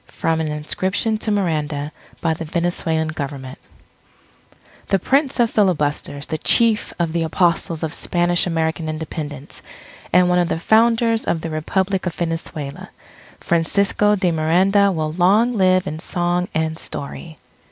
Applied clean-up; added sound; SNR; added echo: none; none; none; none.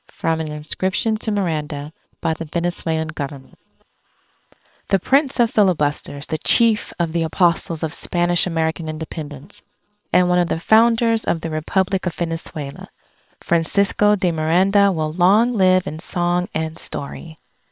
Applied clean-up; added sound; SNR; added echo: neural separator model SepFormer WHAM!.